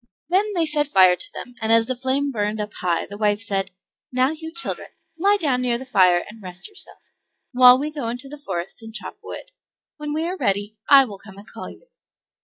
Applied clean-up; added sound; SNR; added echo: neural mask model DeepFilterNet 3.